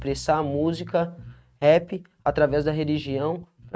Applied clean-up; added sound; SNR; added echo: neural mask model RNNoise.